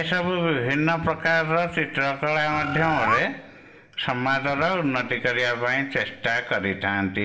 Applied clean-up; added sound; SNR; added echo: none; Bird; 2 dB; reverberation time 1.3 s.